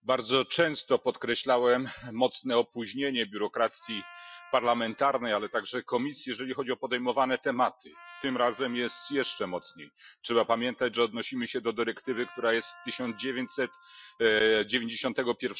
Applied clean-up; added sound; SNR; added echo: classical method Wiener filter.